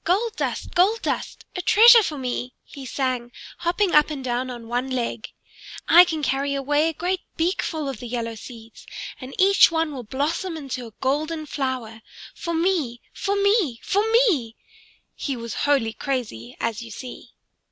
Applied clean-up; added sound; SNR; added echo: none; none; none; none.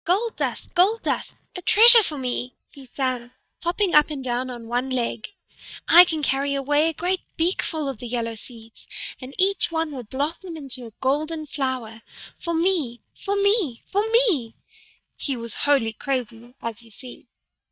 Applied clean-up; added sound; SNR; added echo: neural mask model DeepFilterNet 3.